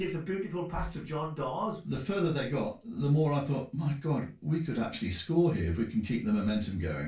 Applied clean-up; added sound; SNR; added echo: none; none; none; reverberation time 0.2 s.